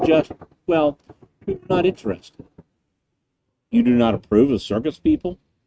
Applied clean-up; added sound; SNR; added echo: neural mask model RNNoise.